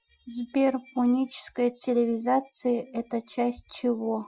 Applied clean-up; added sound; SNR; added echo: classical method Wiener filter.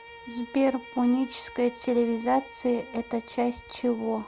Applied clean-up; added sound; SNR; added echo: none; Bowed string instrument; 19 dB; none.